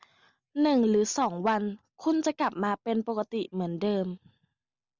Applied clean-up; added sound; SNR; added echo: none; none; none; none.